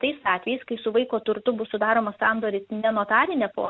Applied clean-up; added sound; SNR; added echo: none; none; none; none.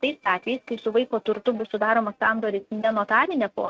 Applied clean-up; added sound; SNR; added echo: neural mask model RNNoise.